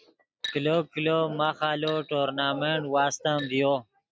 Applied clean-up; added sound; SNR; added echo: neural mask model RNNoise.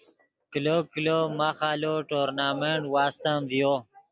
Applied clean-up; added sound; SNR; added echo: none; none; none; none.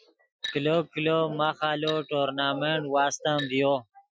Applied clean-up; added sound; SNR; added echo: classical method Wiener filter.